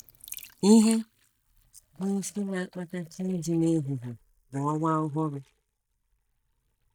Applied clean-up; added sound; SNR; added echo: neural mask model DeepFilterNet 3.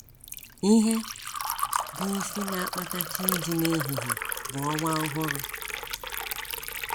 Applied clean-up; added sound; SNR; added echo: none; Liquid; 3 dB; none.